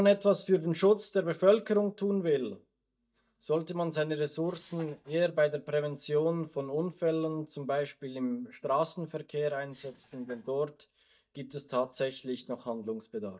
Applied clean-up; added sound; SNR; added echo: neural mask model DeepFilterNet 3.